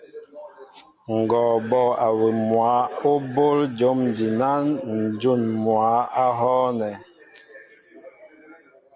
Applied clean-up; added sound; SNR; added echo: none; none; none; none.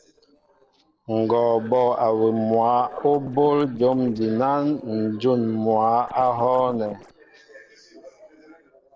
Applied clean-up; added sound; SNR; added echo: neural separator model SepFormer DNS4.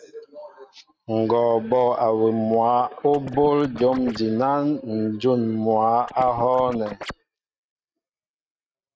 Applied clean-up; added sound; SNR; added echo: neural mask model RNNoise.